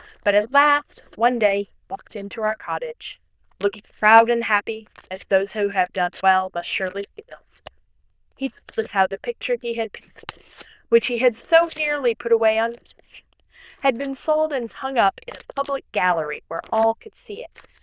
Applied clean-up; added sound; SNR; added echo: neural diffusion model UNIVERSE++.